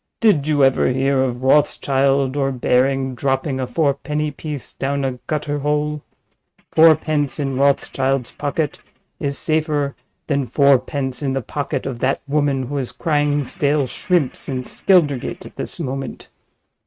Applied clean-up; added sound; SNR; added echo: neural mask model RNNoise.